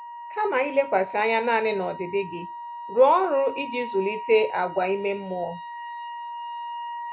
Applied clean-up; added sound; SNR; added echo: none; Wind instrument, woodwind instrument; 11 dB; none.